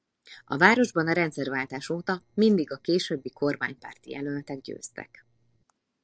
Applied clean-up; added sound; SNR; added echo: neural separator model SepFormer DNS4.